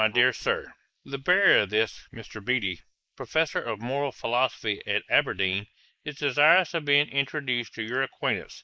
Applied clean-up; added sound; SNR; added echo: neural mask model Resemble Enhance denoiser.